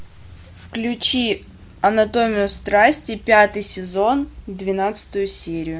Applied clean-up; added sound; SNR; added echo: none; none; none; none.